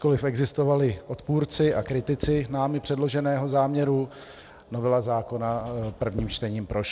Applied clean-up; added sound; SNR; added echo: none; Writing; 14 dB; none.